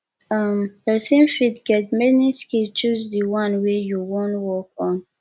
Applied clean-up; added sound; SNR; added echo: none; none; none; none.